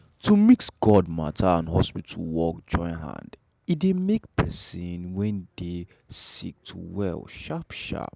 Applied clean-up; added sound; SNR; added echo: none; none; none; none.